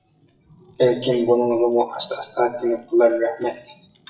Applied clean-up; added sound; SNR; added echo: classical method WPE with log-MMSE.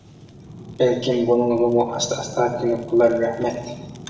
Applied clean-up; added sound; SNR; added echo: none; Fire; 17 dB; reverberation time 0.9 s.